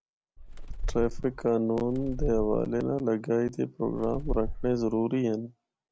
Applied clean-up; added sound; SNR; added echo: none; Bird; 5 dB; none.